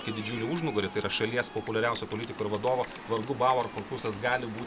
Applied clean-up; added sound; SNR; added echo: none; Cheering / Clapping + Water; 12 dB; none.